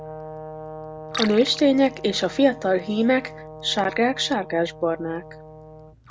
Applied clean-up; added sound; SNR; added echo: none; Brass instrument + Liquid; 13 dB; none.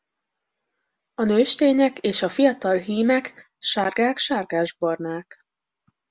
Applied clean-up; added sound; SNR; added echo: none; none; none; none.